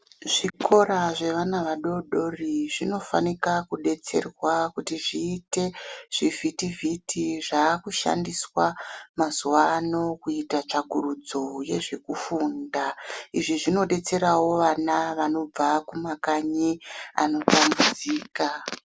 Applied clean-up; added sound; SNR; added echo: none; none; none; none.